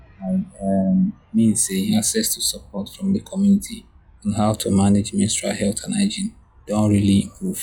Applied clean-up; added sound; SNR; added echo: classical method log-MMSE.